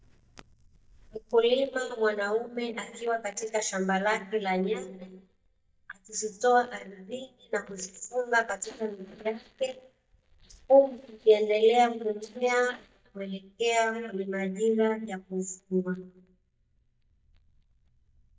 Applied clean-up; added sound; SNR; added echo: neural mask model DeepFilterNet 3.